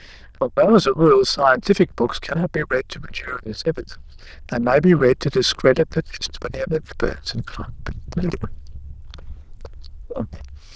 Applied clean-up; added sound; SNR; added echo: neural diffusion model UNIVERSE++.